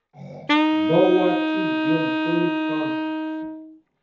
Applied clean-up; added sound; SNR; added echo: none; Wind instrument, woodwind instrument; -3 dB; reverberation time 0.5 s.